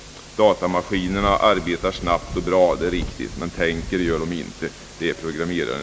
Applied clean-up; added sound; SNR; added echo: none; Wind; 11 dB; none.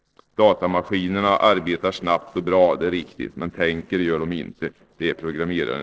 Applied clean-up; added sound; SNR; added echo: neural separator model SepFormer DNS4.